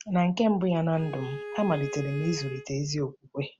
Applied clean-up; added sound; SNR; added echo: none; Bowed string instrument; 11 dB; none.